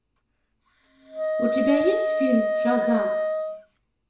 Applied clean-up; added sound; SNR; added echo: none; Wind instrument, woodwind instrument; -1 dB; reverberation time 0.8 s.